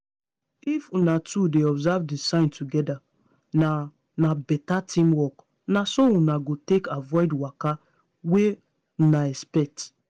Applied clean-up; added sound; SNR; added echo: none; none; none; none.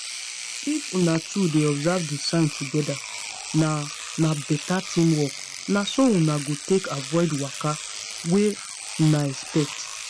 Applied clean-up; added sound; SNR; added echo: none; Engine / Domestic sounds, home sounds; 10 dB; none.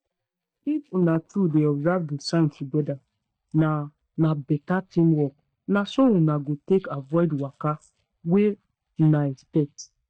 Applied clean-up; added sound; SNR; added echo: neural mask model DeepFilterNet 3.